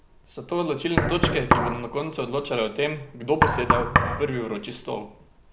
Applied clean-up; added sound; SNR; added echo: none; Knock; -1 dB; none.